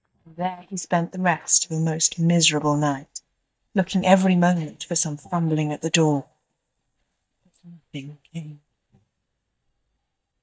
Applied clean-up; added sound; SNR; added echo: neural mask model DeepFilterNet 3.